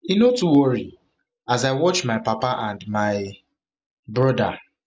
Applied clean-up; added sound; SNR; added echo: none; none; none; none.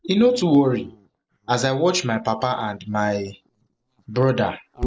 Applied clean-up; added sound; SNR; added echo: neural separator model SepFormer DNS4.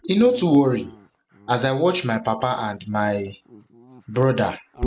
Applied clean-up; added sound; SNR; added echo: none; Dog; 17 dB; none.